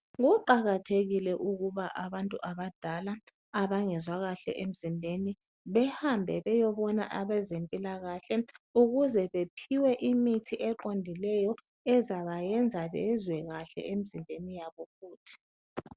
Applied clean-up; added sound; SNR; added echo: none; none; none; none.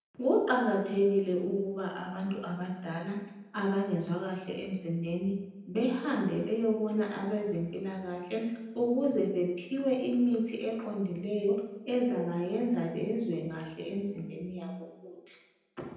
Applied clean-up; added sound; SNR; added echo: none; none; none; reverberation time 0.9 s.